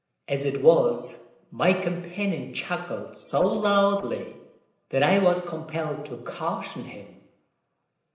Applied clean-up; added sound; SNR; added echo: neural separator model SepFormer DNS4.